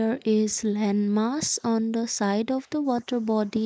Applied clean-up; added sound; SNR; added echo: neural mask model Resemble Enhance denoiser.